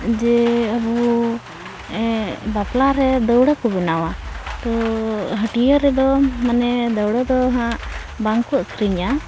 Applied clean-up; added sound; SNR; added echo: none; Rain; 18 dB; none.